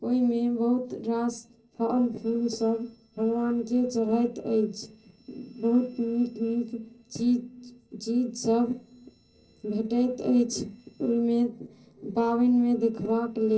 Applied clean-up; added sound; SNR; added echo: neural separator model SepFormer DNS4.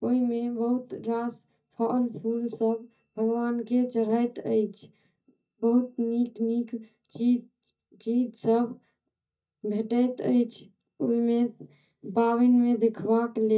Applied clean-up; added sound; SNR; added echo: neural mask model DeepFilterNet 3.